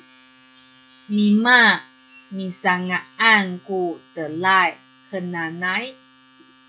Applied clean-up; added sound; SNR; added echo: classical method log-MMSE.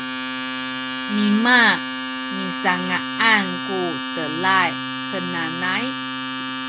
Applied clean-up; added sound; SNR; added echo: none; Domestic sounds, home sounds; 4 dB; none.